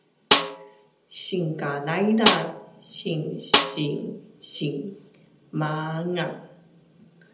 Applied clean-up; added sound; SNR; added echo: none; Snare drum; -2 dB; reverberation time 0.9 s.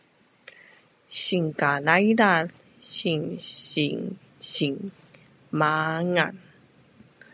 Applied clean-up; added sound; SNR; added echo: none; none; none; none.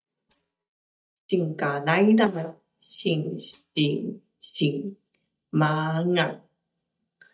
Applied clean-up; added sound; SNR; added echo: neural mask model DeepFilterNet 3.